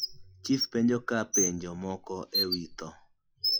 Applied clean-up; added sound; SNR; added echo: classical method log-MMSE.